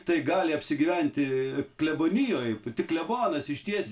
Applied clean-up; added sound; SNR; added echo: none; none; none; reverberation time 0.2 s.